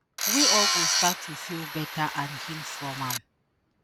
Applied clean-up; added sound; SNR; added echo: none; Tools; -5 dB; none.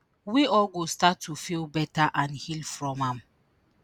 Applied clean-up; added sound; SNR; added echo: none; none; none; none.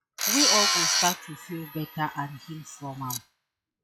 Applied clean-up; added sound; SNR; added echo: classical method log-MMSE.